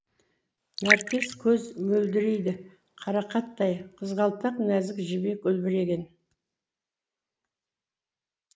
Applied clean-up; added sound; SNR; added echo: neural mask model Resemble Enhance denoiser.